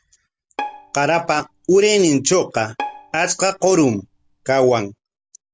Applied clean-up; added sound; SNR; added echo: none; Bowed string instrument; 16 dB; none.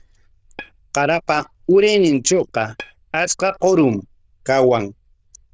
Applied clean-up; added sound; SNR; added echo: neural diffusion model UNIVERSE++.